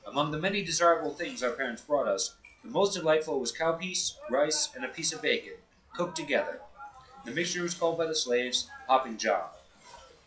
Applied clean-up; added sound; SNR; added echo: classical method WPE with log-MMSE.